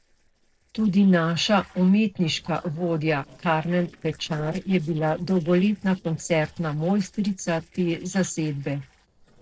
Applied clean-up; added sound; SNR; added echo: neural separator model SepFormer DNS4.